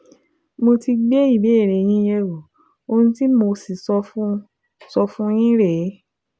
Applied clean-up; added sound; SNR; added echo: none; none; none; none.